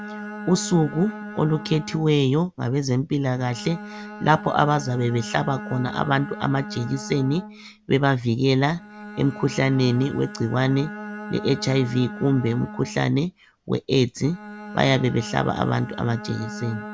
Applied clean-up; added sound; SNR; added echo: none; Bowed string instrument; 14 dB; none.